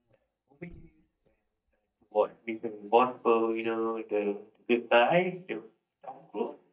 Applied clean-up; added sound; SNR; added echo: neural mask model DeepFilterNet 3.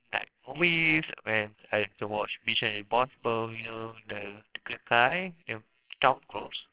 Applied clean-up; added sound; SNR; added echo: neural separator model SepFormer WHAMR!.